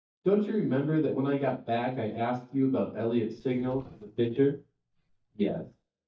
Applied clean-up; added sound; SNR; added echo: neural mask model DeepFilterNet 3.